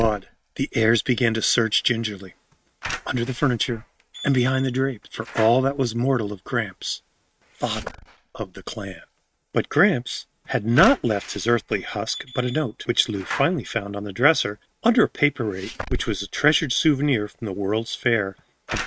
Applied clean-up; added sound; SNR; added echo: neural mask model RNNoise.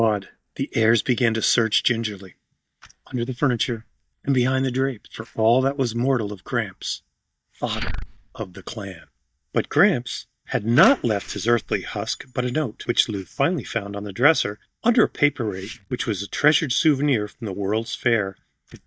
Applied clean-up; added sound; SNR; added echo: neural mask model DeepFilterNet 3.